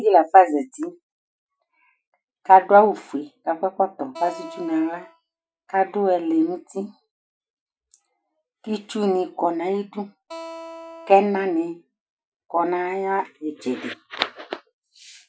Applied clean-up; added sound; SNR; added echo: classical method Wiener filter.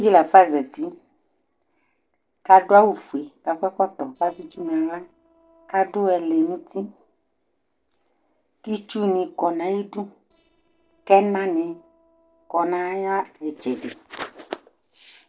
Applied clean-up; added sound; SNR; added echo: neural separator model SepFormer DNS4.